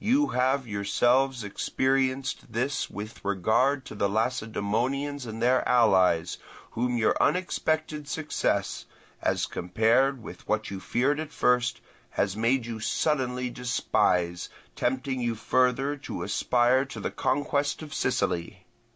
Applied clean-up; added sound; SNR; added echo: none; none; none; none.